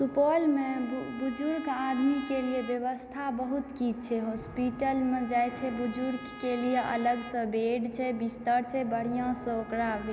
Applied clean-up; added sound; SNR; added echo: none; Trumpet; 18 dB; none.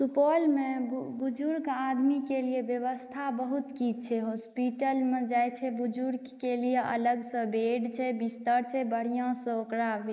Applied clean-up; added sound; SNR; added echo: neural mask model Resemble Enhance denoiser.